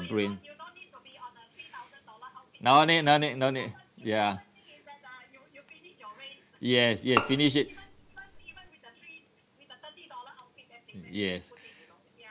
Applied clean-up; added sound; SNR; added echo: none; Bowed string instrument; 4 dB; none.